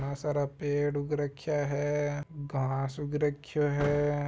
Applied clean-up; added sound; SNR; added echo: none; Slam / Car; 19 dB; none.